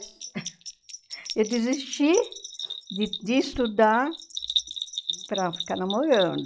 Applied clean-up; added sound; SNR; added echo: classical method log-MMSE.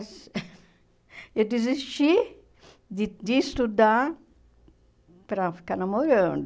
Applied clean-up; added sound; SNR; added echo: none; none; none; none.